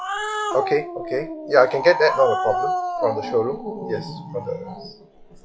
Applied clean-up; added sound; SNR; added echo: classical method log-MMSE.